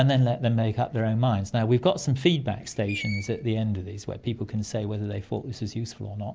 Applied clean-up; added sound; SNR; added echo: none; Screech; 18 dB; none.